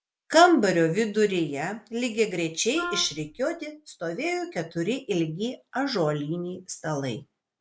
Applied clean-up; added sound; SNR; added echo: none; Wind instrument, woodwind instrument; 11 dB; none.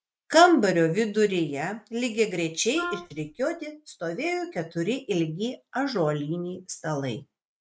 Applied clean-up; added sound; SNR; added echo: neural mask model RNNoise.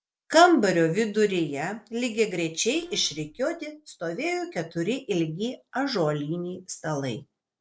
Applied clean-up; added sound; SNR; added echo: neural separator model SepFormer DNS4.